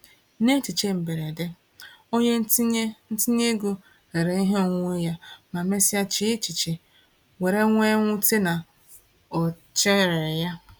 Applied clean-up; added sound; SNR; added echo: none; none; none; none.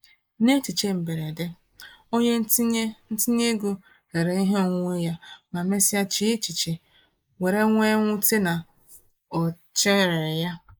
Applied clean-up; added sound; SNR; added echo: neural mask model Resemble Enhance denoiser.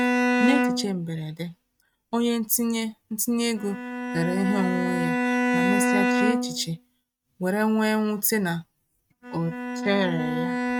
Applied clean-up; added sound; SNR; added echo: neural mask model RNNoise.